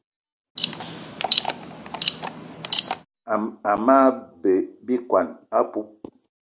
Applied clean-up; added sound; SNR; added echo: none; Alarm; 7 dB; none.